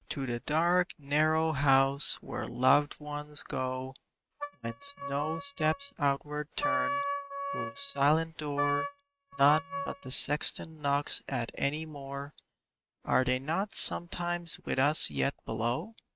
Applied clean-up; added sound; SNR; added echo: neural mask model RNNoise.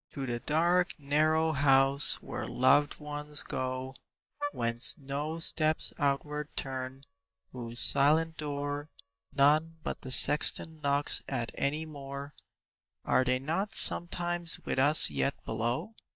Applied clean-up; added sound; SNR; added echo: neural mask model DeepFilterNet 3.